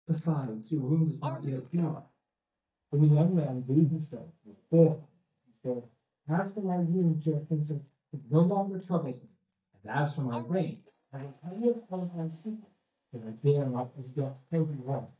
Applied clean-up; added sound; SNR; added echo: neural mask model DeepFilterNet 3.